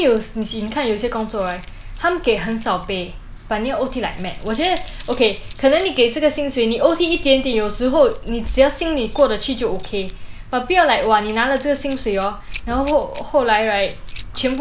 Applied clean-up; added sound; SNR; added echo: none; Keys jangling; 11 dB; none.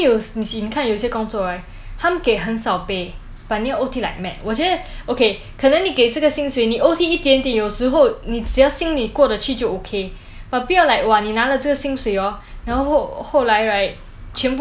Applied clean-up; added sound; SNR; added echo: none; none; none; none.